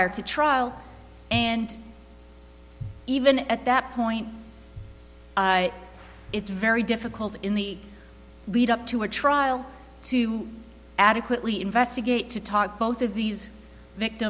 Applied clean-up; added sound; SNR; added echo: none; none; none; none.